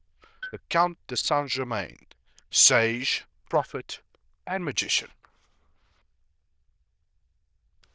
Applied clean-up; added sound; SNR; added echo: neural diffusion model UNIVERSE++.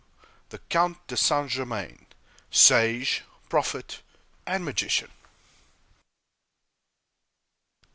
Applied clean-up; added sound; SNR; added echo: none; none; none; none.